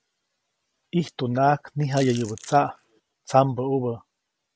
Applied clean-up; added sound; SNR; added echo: none; Chewing, mastication / Crushing; 18 dB; none.